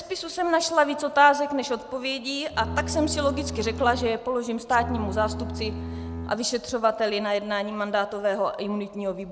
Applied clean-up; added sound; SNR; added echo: none; Bowed string instrument; 8 dB; none.